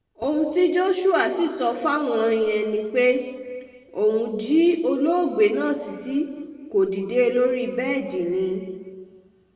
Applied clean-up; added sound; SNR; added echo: none; none; none; reverberation time 1.6 s.